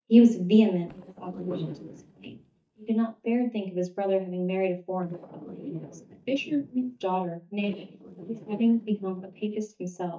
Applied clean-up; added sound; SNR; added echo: neural mask model DeepFilterNet 3.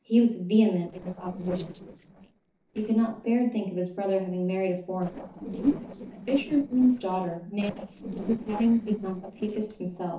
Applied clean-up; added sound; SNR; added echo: neural separator model SepFormer DNS4.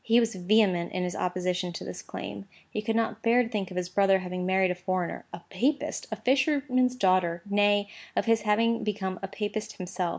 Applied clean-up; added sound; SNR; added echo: none; none; none; none.